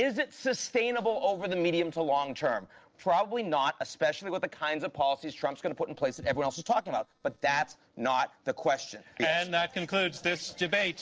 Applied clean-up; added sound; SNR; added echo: neural separator model SepFormer DNS4.